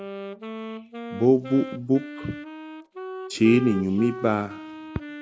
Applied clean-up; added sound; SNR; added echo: none; Wind instrument, woodwind instrument; 12 dB; none.